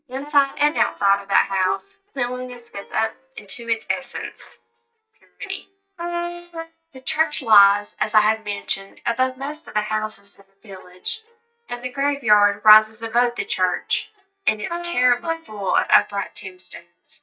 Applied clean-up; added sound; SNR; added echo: neural mask model DeepFilterNet 3.